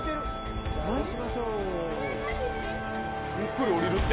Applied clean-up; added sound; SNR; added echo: none; none; none; none.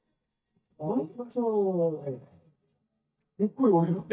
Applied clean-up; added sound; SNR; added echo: neural mask model DeepFilterNet 3.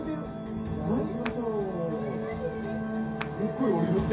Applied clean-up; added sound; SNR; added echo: none; Clapping; 12 dB; reverberation time 0.3 s.